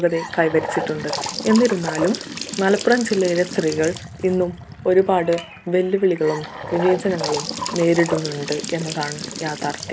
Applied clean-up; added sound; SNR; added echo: none; Trickle, dribble / Bathtub (filling or washing) / Sink (filling or washing) / Gurgling; 9 dB; none.